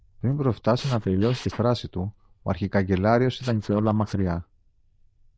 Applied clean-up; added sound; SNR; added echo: neural diffusion model UNIVERSE++.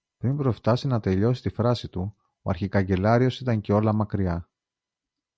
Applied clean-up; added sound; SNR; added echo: none; none; none; none.